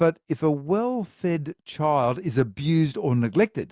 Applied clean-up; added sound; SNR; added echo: none; none; none; none.